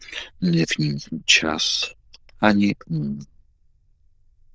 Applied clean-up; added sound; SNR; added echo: neural diffusion model UNIVERSE++.